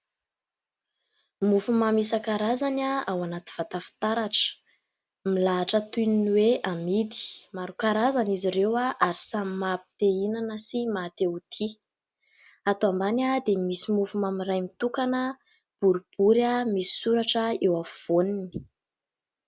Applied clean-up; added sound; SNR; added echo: none; none; none; none.